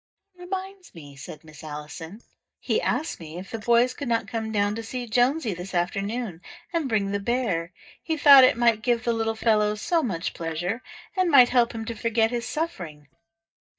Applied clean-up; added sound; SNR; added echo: neural mask model DeepFilterNet 3.